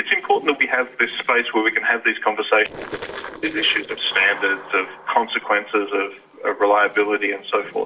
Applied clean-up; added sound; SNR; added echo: neural separator model SepFormer DNS4.